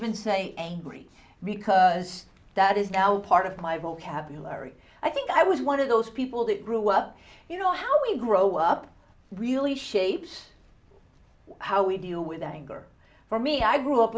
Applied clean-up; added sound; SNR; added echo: none; none; none; none.